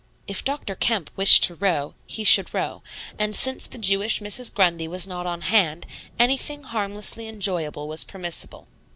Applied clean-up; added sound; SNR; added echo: none; none; none; none.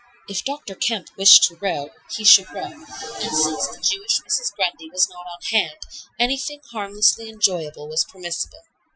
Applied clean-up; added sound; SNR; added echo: classical method Wiener filter.